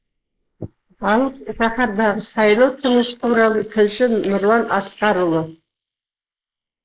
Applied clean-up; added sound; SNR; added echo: neural mask model Resemble Enhance denoiser.